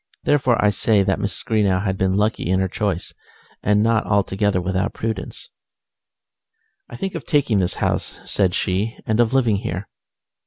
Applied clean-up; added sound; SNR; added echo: none; none; none; none.